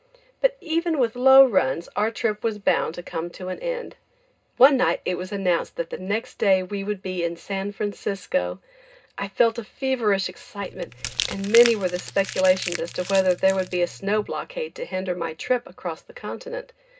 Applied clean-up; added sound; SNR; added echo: none; Crumpling, crinkling; 10 dB; reverberation time 0.2 s.